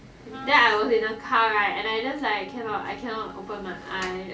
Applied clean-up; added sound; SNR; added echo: none; Wind instrument, woodwind instrument; 18 dB; none.